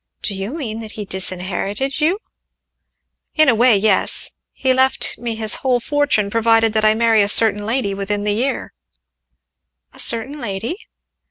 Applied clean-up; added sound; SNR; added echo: none; none; none; none.